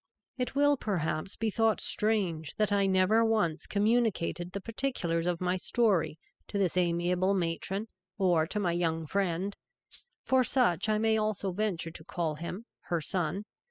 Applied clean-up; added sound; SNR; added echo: classical method spectral subtraction.